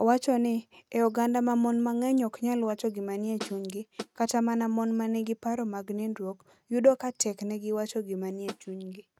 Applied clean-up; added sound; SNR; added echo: neural mask model RNNoise.